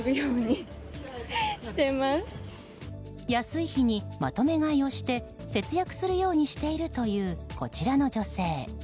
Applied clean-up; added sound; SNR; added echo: none; none; none; none.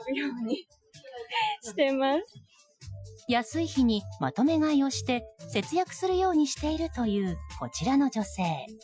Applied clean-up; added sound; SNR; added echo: classical method Wiener filter.